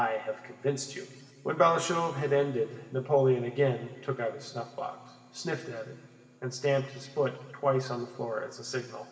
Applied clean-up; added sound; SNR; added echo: none; none; none; reverberation time 1.8 s.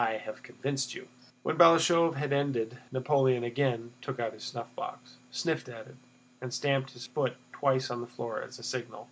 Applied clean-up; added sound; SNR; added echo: none; none; none; none.